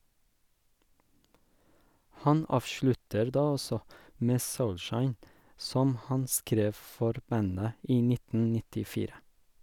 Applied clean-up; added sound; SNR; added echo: none; none; none; none.